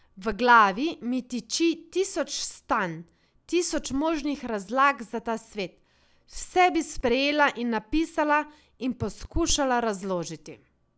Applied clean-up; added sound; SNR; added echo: none; none; none; none.